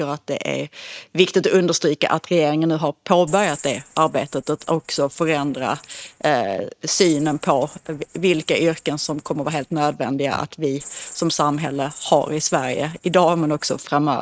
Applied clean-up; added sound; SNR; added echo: neural mask model RNNoise.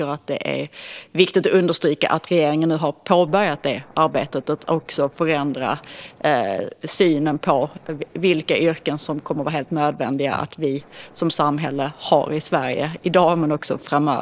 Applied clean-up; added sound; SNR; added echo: neural separator model SepFormer DNS4.